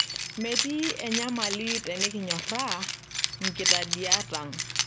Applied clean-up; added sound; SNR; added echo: none; Keys jangling; -3 dB; none.